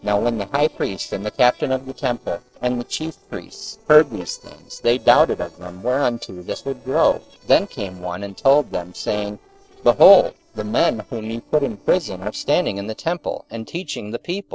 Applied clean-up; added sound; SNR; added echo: neural separator model SepFormer DNS4.